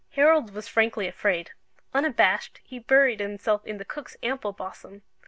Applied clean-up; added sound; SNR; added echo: none; none; none; none.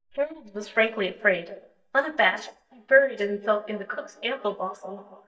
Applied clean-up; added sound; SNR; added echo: neural mask model DeepFilterNet 3.